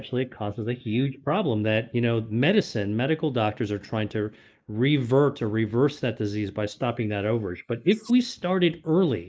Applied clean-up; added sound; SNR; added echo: neural mask model Resemble Enhance denoiser.